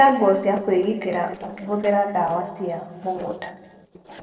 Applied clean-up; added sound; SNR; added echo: neural separator model SepFormer DNS4.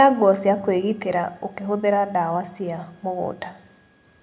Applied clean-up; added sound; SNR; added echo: none; none; none; none.